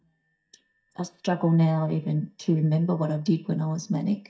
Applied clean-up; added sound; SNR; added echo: neural mask model DeepFilterNet 3.